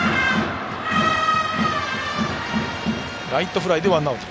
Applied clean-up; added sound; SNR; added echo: none; none; none; none.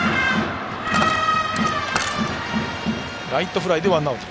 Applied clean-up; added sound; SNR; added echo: none; Coin (dropping); 10 dB; none.